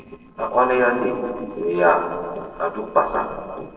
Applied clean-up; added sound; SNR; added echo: neural separator model SepFormer DNS4.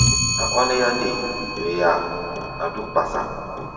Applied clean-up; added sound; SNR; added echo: none; Clock; 1 dB; reverberation time 2.3 s.